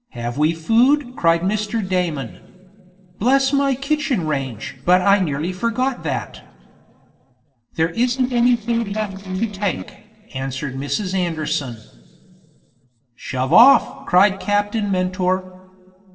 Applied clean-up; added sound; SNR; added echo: neural separator model SepFormer DNS4.